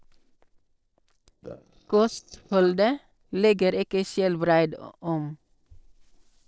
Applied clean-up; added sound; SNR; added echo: neural separator model SepFormer DNS4.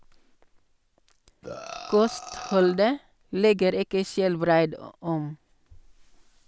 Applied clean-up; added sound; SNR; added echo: none; Burping, eructation; 13 dB; none.